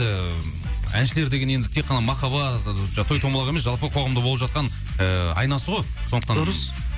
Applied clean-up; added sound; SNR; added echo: none; none; none; none.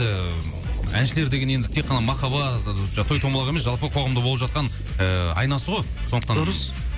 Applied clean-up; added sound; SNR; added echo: none; Thunder; 18 dB; none.